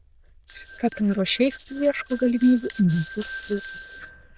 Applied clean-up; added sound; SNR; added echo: neural diffusion model UNIVERSE++.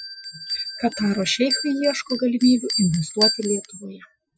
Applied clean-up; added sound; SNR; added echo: classical method Wiener filter.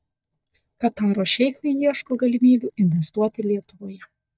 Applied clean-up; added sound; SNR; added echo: neural mask model DeepFilterNet 3.